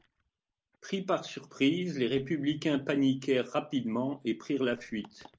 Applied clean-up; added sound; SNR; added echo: neural separator model SepFormer DNS4.